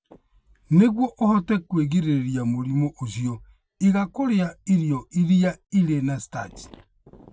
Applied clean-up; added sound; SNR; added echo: none; none; none; none.